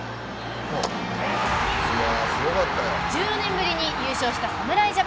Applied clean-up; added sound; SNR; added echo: none; none; none; none.